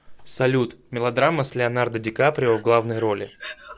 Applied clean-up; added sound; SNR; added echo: none; Breathing; 18 dB; none.